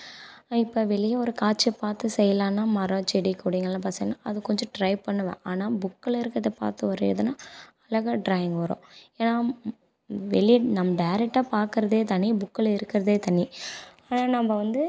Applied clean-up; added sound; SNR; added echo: none; none; none; none.